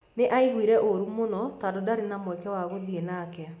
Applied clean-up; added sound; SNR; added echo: none; none; none; none.